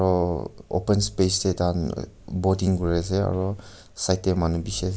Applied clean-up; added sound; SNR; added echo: none; none; none; none.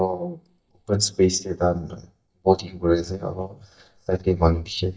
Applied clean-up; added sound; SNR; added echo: neural mask model DeepFilterNet 3.